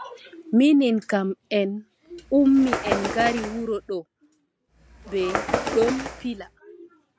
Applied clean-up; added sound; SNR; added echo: none; Bird; 7 dB; none.